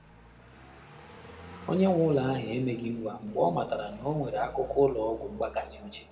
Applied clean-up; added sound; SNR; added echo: none; Car passing by; 19 dB; reverberation time 1.7 s.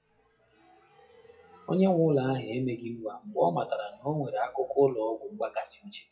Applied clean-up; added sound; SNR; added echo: classical method WPE with log-MMSE.